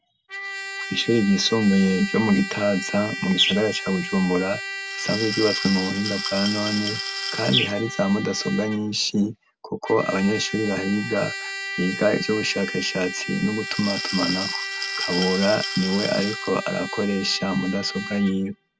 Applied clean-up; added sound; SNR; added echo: none; Glass + Trumpet; 7 dB; none.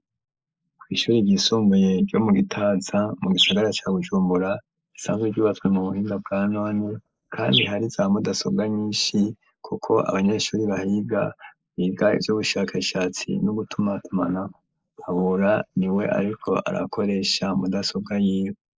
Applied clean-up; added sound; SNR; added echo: neural mask model Resemble Enhance denoiser.